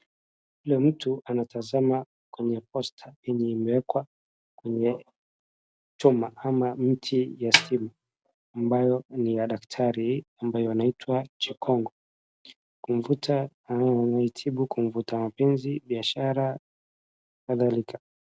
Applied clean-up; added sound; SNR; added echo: none; Snare drum; -1 dB; none.